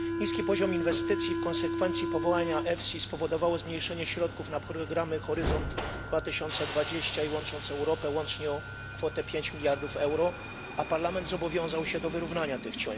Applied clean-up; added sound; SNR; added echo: none; Subway, metro, underground; 4 dB; none.